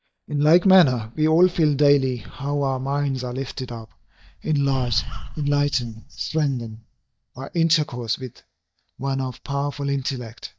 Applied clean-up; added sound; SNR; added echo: neural mask model DeepFilterNet 3.